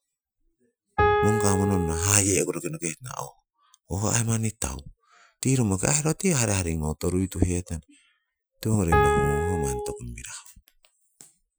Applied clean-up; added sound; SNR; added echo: classical method Wiener filter.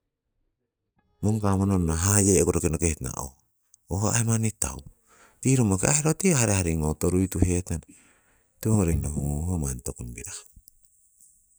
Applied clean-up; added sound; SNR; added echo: neural mask model DeepFilterNet 3.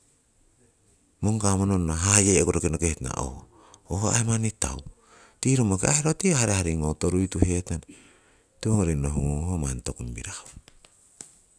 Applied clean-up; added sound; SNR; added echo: none; none; none; none.